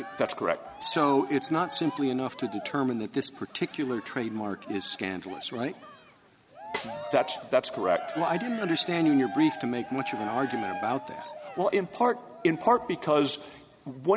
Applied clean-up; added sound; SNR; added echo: none; Cheering + Snare drum; 12 dB; none.